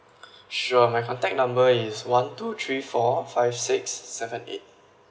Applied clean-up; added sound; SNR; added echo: none; none; none; none.